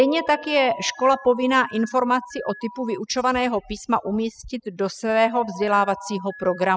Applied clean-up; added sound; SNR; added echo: classical method spectral subtraction.